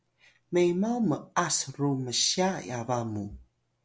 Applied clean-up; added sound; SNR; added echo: none; none; none; none.